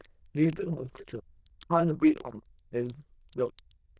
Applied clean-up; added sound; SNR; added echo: neural diffusion model UNIVERSE++.